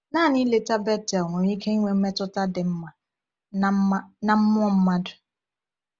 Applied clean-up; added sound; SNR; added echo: none; none; none; none.